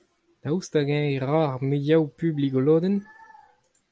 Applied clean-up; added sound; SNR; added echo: none; none; none; none.